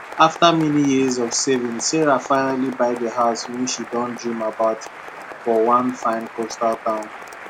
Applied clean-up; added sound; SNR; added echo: none; Applause; 15 dB; none.